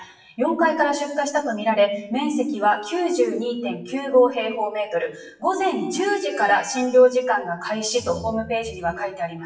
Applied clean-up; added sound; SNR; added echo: classical method WPE with log-MMSE.